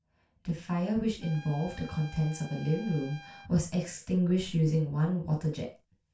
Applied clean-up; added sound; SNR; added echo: none; Trumpet; 20 dB; reverberation time 0.3 s.